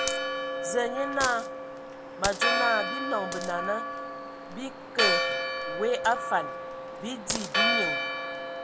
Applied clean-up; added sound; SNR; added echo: none; Coin (dropping) + Church bell; -2 dB; none.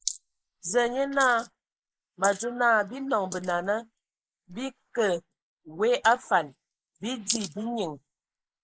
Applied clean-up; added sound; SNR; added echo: neural mask model Resemble Enhance denoiser.